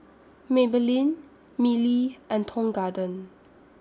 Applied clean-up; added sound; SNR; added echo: none; none; none; none.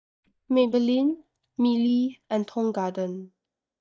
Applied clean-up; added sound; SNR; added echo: neural mask model DeepFilterNet 3.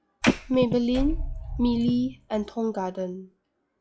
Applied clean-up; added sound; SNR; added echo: classical method log-MMSE.